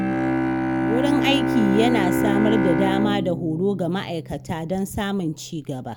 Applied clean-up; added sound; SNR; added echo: none; Bowed string instrument; -1 dB; none.